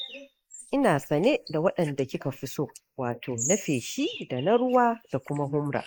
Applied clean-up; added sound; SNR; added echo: neural mask model Resemble Enhance denoiser.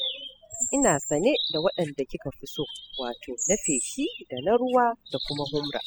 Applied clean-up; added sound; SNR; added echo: classical method spectral subtraction.